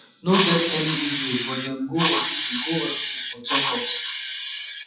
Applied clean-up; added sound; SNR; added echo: classical method WPE with log-MMSE.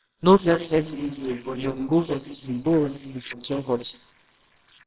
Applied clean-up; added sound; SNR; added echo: neural separator model SepFormer WHAMR!.